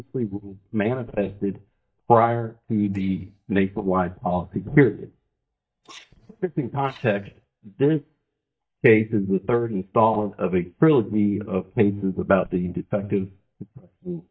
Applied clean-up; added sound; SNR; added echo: neural mask model DeepFilterNet 3.